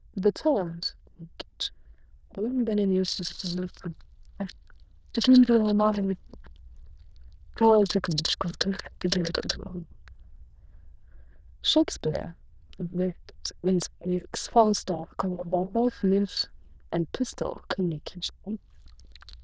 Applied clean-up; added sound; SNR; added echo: neural diffusion model UNIVERSE++.